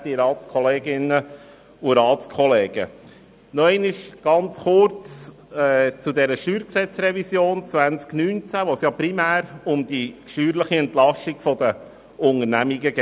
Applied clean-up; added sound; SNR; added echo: none; none; none; none.